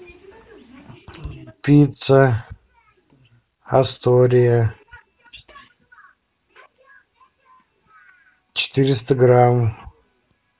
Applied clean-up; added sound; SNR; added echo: none; none; none; none.